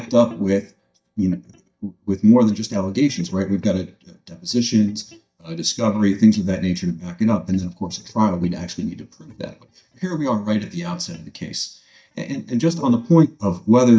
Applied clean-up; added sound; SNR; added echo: neural mask model DeepFilterNet 3.